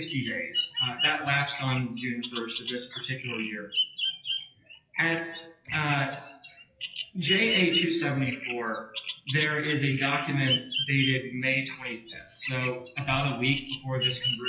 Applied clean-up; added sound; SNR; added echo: classical method WPE with log-MMSE.